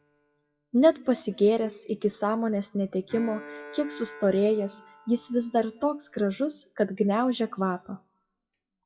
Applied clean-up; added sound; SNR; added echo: classical method WPE with log-MMSE.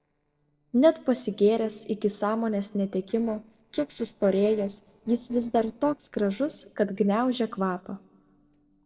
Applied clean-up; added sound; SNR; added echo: neural separator model SepFormer DNS4.